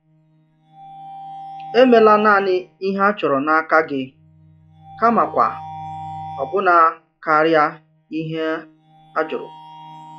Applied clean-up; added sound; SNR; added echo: classical method log-MMSE.